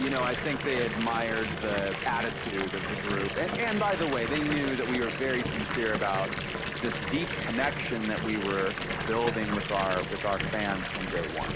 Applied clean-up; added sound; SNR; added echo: none; Fill (with liquid) / Bathtub (filling or washing) / Water tap, faucet; 2 dB; none.